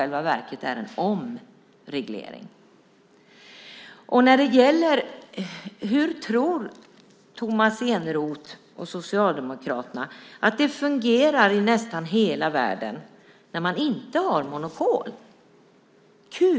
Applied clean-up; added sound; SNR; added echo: none; none; none; none.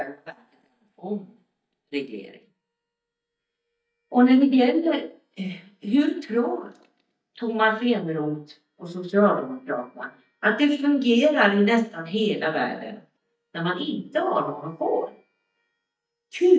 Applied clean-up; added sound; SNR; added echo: neural mask model DeepFilterNet 3.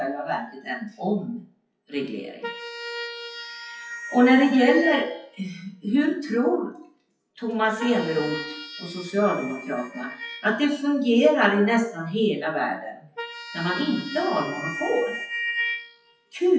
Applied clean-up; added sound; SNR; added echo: classical method WPE with log-MMSE.